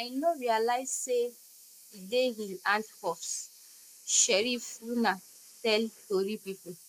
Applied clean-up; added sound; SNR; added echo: neural mask model Resemble Enhance denoiser.